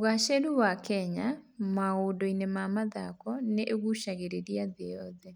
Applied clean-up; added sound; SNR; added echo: none; none; none; none.